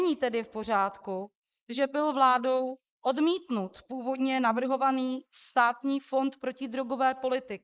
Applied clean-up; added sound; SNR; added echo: neural mask model Resemble Enhance denoiser.